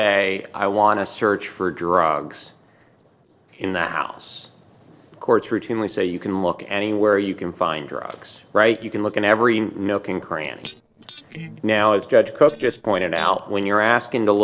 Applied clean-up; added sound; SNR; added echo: neural separator model SepFormer DNS4.